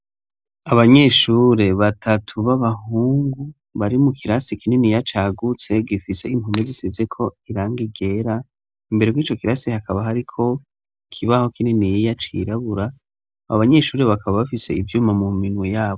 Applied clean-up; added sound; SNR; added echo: none; Shatter; 14 dB; none.